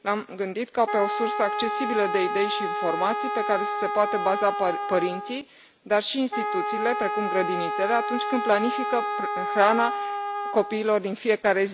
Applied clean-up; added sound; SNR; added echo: none; Wind instrument, woodwind instrument; 3 dB; none.